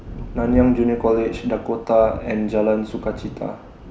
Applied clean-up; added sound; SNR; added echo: none; Thunder; 12 dB; none.